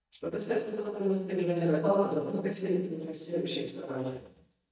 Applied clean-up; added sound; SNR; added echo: neural mask model DeepFilterNet 3.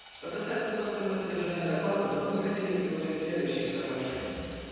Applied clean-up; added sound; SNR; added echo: none; Sawing; 19 dB; reverberation time 2.1 s.